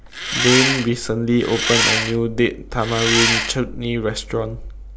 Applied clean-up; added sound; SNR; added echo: none; Engine; 0 dB; none.